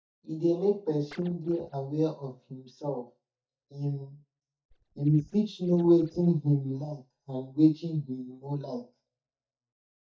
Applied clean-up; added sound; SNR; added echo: neural mask model DeepFilterNet 3.